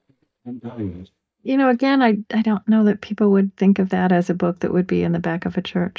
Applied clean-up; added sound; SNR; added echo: neural mask model DeepFilterNet 3.